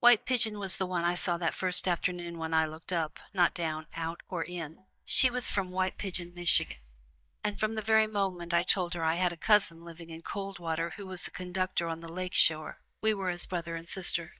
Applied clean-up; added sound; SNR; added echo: neural mask model DeepFilterNet 3.